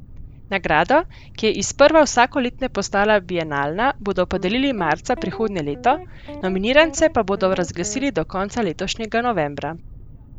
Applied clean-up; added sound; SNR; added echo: none; Boat, Water vehicle + Guitar; 16 dB; none.